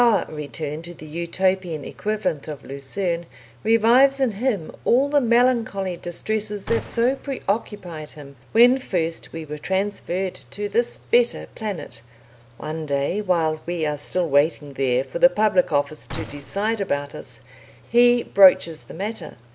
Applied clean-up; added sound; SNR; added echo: none; Gunshot, gunfire; 15 dB; none.